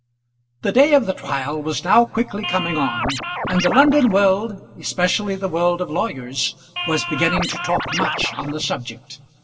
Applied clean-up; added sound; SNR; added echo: none; Scratching (performance technique); 5 dB; reverberation time 1.8 s.